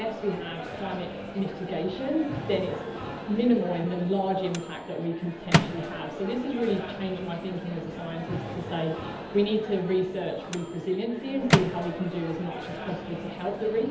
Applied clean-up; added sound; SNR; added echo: none; Microwave oven; 4 dB; reverberation time 0.8 s.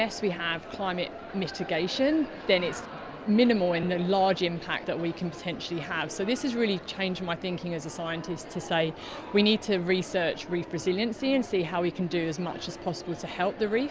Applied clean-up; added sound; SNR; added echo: none; none; none; none.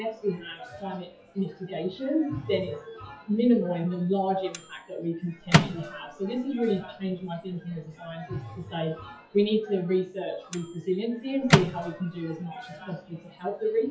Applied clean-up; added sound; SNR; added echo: classical method WPE with log-MMSE.